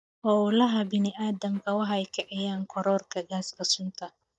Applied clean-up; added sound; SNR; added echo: neural mask model DeepFilterNet 3.